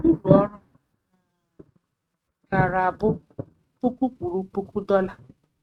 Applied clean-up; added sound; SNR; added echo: neural mask model RNNoise.